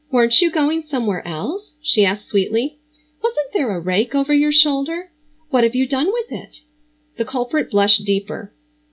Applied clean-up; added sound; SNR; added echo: none; none; none; none.